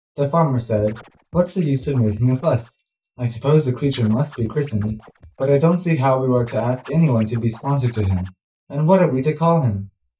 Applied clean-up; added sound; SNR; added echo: neural mask model DeepFilterNet 3.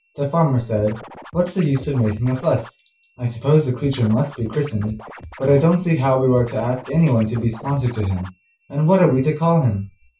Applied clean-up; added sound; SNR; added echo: none; Scratching (performance technique); 18 dB; reverberation time 0.2 s.